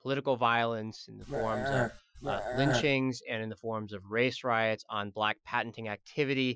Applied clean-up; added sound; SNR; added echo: classical method Wiener filter.